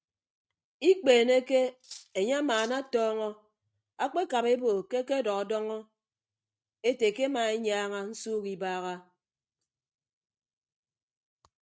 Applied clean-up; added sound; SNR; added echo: neural mask model RNNoise.